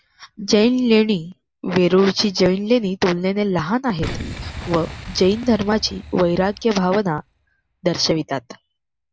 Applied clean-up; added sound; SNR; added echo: none; Boom; 17 dB; none.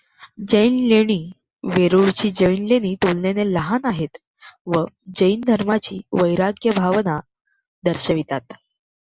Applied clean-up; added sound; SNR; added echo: none; none; none; none.